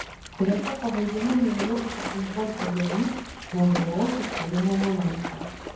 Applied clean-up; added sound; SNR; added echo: none; Splash, splatter; 8 dB; reverberation time 0.9 s.